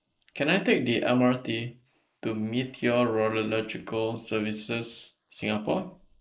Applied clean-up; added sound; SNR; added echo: neural mask model Resemble Enhance denoiser.